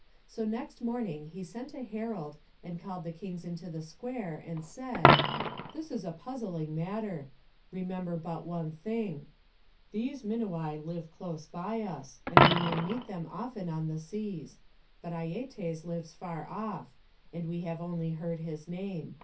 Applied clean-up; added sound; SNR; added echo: none; Coin (dropping); -1 dB; reverberation time 0.3 s.